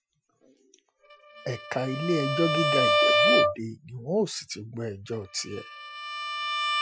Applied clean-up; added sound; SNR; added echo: classical method Wiener filter.